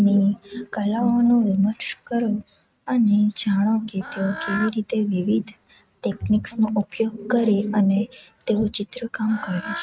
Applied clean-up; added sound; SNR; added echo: neural mask model RNNoise.